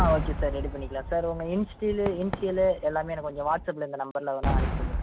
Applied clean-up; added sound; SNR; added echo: none; Cheering / Fireworks; 3 dB; none.